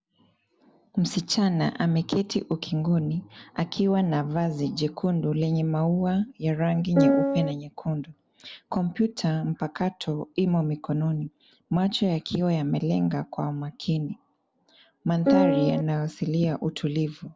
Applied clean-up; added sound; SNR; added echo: none; Piano; -5 dB; none.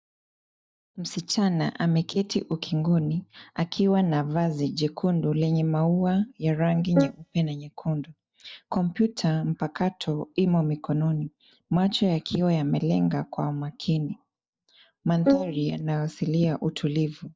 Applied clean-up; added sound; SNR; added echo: neural mask model DeepFilterNet 3.